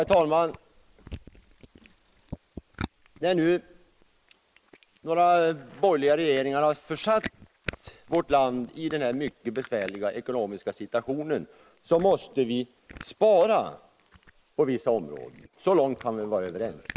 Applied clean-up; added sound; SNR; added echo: neural mask model Resemble Enhance denoiser.